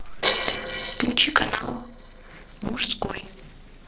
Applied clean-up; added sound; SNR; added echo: neural separator model SepFormer DNS4.